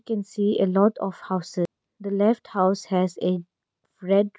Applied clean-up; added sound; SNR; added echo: none; none; none; none.